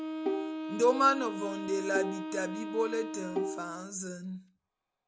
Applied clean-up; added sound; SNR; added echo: none; Bowed string instrument + Wind instrument, woodwind instrument; 4 dB; none.